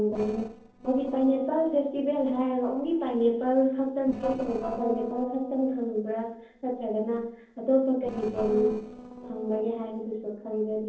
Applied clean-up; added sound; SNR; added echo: neural separator model SepFormer DNS4.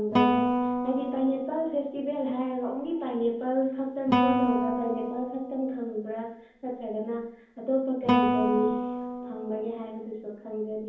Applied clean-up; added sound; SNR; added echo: none; Guitar; 0 dB; reverberation time 0.7 s.